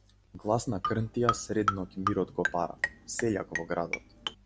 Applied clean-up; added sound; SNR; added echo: none; Marimba, xylophone; 3 dB; none.